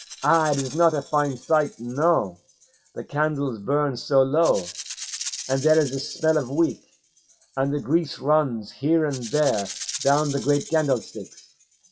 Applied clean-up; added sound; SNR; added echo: classical method WPE with log-MMSE.